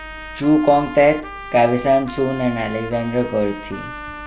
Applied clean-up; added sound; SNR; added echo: none; Trumpet; 14 dB; none.